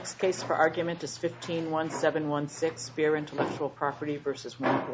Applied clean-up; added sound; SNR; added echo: none; none; none; none.